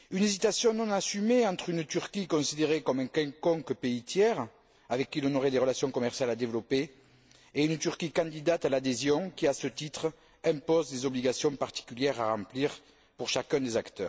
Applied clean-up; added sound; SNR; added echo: none; none; none; none.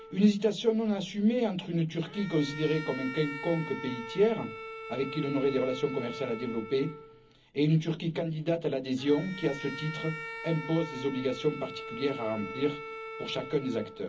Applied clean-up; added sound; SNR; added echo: none; Bowed string instrument; 12 dB; reverberation time 0.4 s.